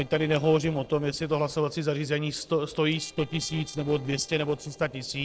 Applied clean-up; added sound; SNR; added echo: neural separator model SepFormer DNS4.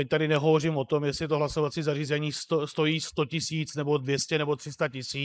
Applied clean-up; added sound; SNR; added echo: neural mask model Resemble Enhance denoiser.